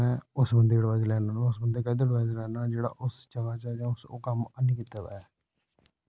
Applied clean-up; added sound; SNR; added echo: none; none; none; none.